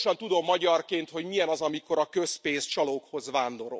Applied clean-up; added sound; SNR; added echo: none; none; none; none.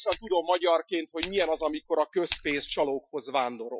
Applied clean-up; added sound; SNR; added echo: classical method Wiener filter.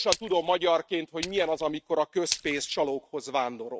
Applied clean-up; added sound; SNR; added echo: neural mask model RNNoise.